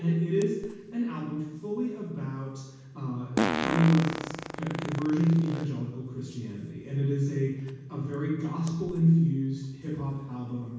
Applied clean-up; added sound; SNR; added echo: none; Fart; 10 dB; reverberation time 1.2 s.